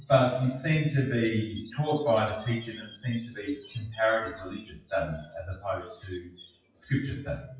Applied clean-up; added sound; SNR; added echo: classical method WPE with log-MMSE.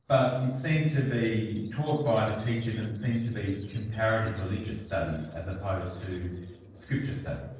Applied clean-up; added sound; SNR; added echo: neural separator model SepFormer DNS4.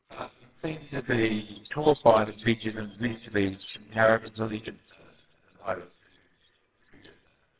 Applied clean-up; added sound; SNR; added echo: neural separator model SepFormer WHAMR!.